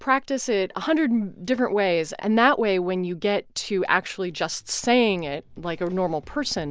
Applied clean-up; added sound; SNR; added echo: none; none; none; none.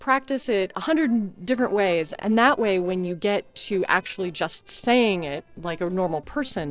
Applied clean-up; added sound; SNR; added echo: neural separator model SepFormer DNS4.